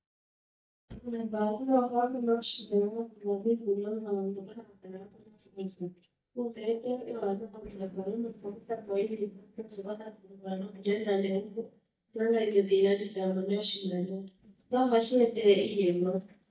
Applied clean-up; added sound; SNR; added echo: neural mask model DeepFilterNet 3.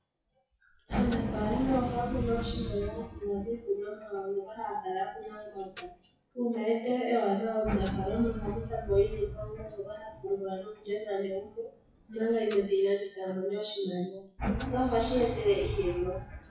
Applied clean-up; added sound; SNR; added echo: classical method WPE with log-MMSE.